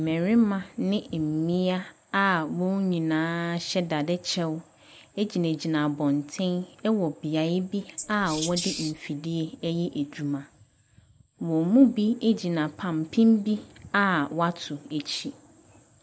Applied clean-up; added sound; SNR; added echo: none; Wild animals; 8 dB; none.